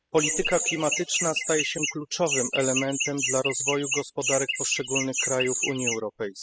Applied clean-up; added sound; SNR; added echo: classical method spectral subtraction.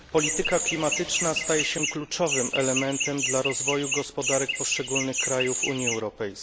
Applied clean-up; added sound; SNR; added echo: none; Chirp, tweet; 0 dB; none.